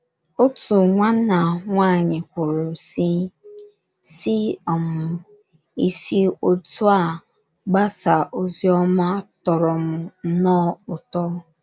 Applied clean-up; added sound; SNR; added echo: none; none; none; none.